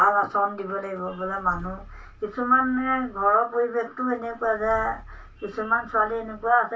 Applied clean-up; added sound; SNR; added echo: none; Engine starting / Car; 19 dB; reverberation time 0.1 s.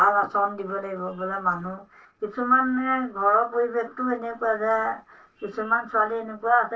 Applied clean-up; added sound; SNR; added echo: neural separator model SepFormer DNS4.